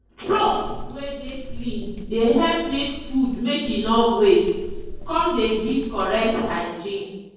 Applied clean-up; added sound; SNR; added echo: neural separator model SepFormer DNS4.